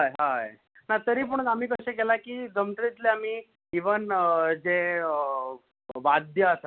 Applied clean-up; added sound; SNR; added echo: none; none; none; none.